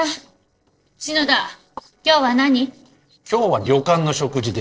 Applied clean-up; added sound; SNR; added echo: neural separator model SepFormer DNS4.